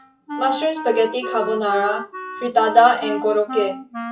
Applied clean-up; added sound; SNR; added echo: classical method WPE with log-MMSE.